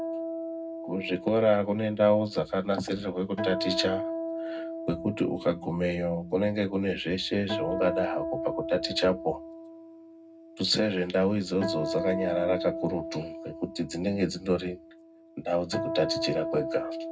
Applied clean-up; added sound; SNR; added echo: none; Acoustic guitar; 7 dB; reverberation time 0.3 s.